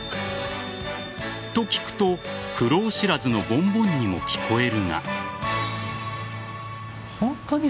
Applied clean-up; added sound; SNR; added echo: none; none; none; none.